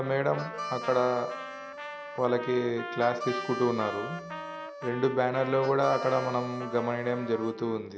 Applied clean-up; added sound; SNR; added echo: none; Trumpet + Harmonica; 9 dB; none.